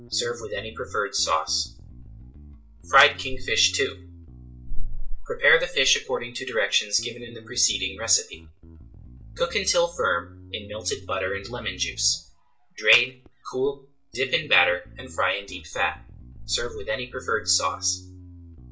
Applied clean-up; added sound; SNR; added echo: none; Bass guitar; 19 dB; reverberation time 0.2 s.